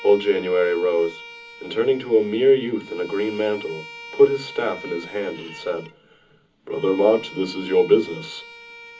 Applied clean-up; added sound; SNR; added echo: none; Bowed string instrument; 18 dB; reverberation time 0.4 s.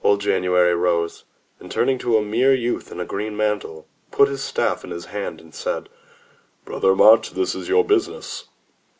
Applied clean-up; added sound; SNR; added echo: none; none; none; none.